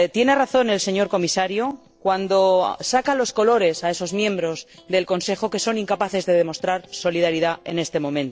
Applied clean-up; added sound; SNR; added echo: neural separator model SepFormer DNS4.